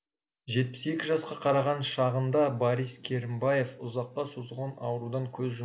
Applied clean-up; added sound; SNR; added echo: none; none; none; none.